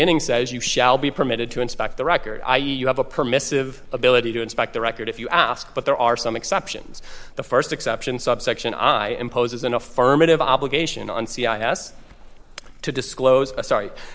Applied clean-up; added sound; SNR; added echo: none; Chewing, mastication / Livestock, farm animals, working animals; 15 dB; none.